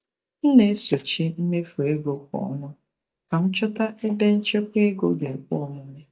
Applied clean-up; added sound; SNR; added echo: neural mask model DeepFilterNet 3.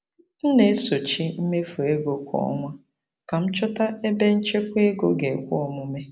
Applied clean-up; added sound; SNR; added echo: none; none; none; none.